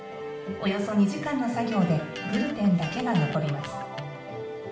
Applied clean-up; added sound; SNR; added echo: none; Electric guitar; 14 dB; reverberation time 0.6 s.